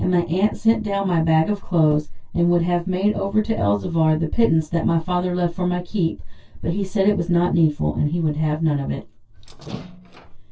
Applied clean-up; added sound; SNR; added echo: neural separator model SepFormer DNS4.